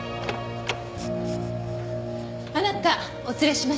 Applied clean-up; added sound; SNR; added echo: none; none; none; none.